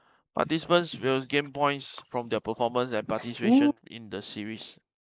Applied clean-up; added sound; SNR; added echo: neural mask model Resemble Enhance denoiser.